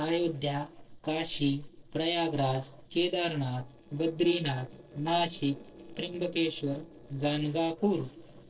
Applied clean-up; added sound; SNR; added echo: neural separator model SepFormer DNS4.